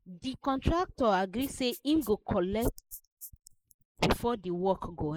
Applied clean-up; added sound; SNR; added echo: neural mask model Resemble Enhance denoiser.